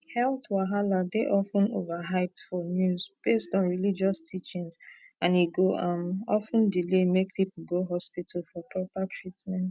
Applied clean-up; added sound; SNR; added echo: none; none; none; none.